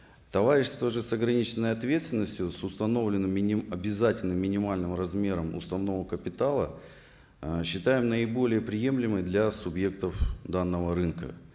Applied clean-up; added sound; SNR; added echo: none; none; none; none.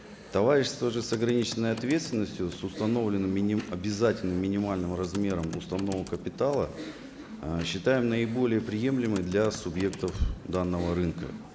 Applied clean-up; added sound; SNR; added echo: none; Computer keyboard; 16 dB; none.